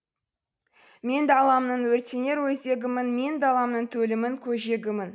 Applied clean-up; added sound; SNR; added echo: none; none; none; none.